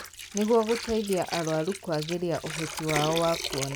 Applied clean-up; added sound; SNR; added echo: none; Water; 8 dB; none.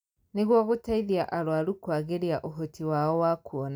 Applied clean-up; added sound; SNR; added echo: none; none; none; none.